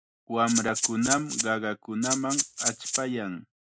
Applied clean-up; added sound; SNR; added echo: none; Rattle (instrument); 1 dB; none.